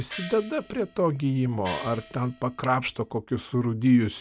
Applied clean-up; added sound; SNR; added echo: none; Gong; 17 dB; none.